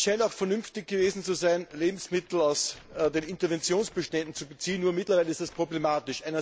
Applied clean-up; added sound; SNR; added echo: none; none; none; none.